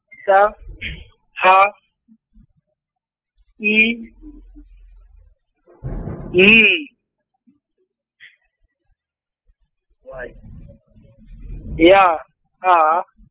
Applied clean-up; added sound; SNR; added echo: classical method spectral subtraction.